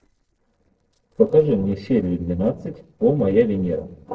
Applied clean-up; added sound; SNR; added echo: neural separator model SepFormer DNS4.